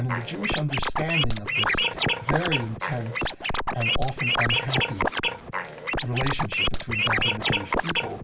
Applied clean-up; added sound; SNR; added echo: none; Scratching (performance technique); -5 dB; reverberation time 0.2 s.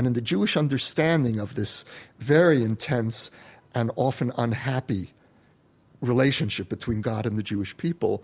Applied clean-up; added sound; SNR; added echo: none; none; none; none.